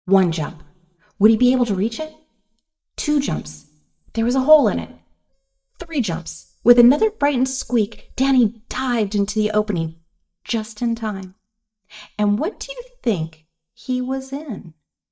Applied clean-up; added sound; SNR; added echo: neural mask model DeepFilterNet 3.